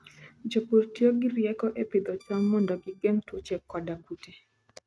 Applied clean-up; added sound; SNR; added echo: neural mask model RNNoise.